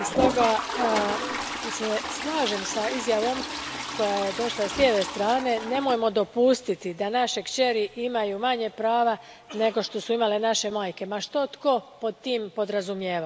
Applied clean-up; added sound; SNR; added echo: none; Toilet flush; 8 dB; none.